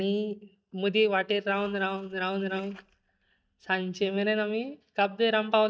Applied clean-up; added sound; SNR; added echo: neural mask model DeepFilterNet 3.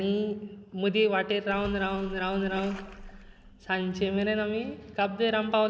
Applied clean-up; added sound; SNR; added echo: none; Splash, splatter; 16 dB; none.